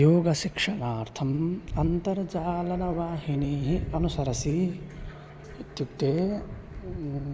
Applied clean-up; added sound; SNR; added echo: none; none; none; none.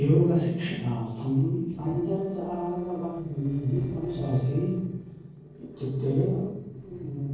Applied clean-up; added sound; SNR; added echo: neural separator model SepFormer DNS4.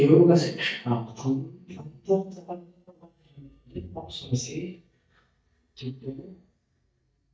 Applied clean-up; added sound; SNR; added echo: neural mask model DeepFilterNet 3.